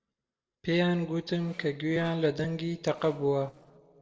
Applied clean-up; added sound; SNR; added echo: neural separator model SepFormer DNS4.